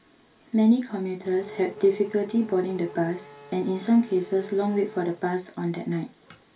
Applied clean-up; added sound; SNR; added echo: none; Race car, auto racing / Accelerating, revving, vroom; 20 dB; reverberation time 0.2 s.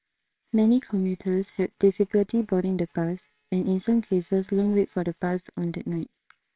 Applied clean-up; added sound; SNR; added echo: neural separator model SepFormer WHAMR!.